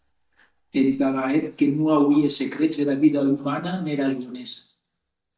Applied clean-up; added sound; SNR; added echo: neural mask model DeepFilterNet 3.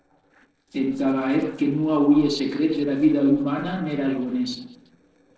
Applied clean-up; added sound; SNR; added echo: neural separator model SepFormer DNS4.